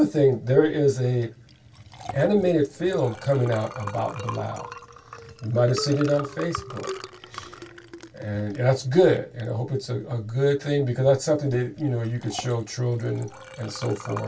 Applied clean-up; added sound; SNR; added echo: none; Liquid; 16 dB; reverberation time 0.1 s.